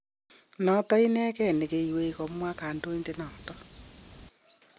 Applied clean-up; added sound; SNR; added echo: none; Water; 20 dB; none.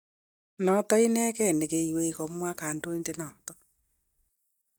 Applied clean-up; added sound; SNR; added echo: neural mask model DeepFilterNet 3.